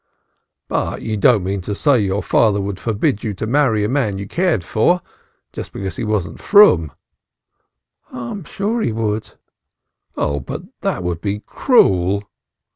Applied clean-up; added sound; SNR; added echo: none; none; none; none.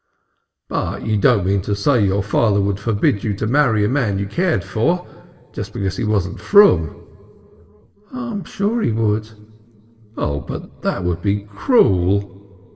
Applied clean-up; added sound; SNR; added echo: none; none; none; reverberation time 2.1 s.